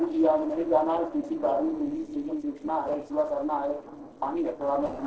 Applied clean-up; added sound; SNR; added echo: neural separator model SepFormer DNS4.